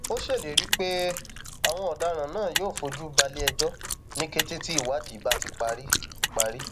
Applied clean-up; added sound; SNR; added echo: none; Chewing, mastication + Motor vehicle (road); 0 dB; none.